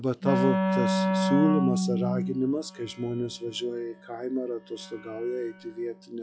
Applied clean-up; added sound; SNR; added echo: classical method log-MMSE.